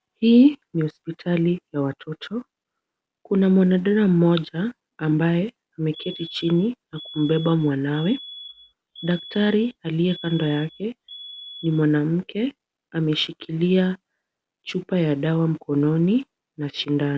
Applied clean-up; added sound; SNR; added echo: none; Alarm; 18 dB; none.